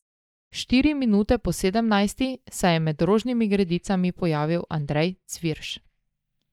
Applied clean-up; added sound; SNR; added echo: neural mask model DeepFilterNet 3.